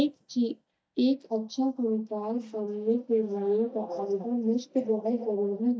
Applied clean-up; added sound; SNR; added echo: neural mask model DeepFilterNet 3.